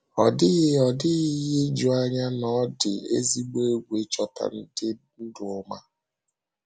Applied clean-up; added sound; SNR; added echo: none; none; none; none.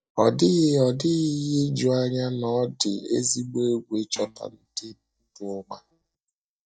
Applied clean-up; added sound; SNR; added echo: neural mask model DeepFilterNet 3.